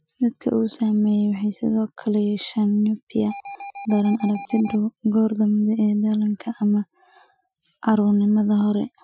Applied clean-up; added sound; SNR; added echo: classical method Wiener filter.